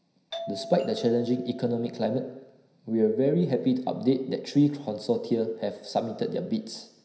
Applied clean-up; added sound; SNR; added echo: none; Doorbell; 14 dB; reverberation time 0.9 s.